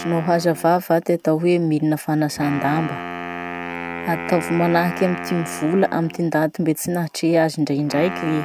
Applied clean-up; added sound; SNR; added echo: none; Wind instrument, woodwind instrument; 11 dB; none.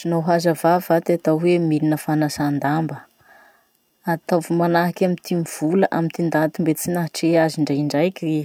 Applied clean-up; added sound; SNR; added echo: none; none; none; none.